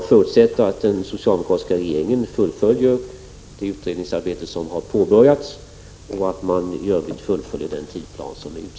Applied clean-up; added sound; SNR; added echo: none; none; none; none.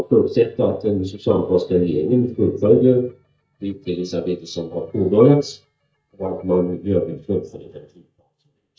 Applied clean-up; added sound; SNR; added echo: neural mask model DeepFilterNet 3.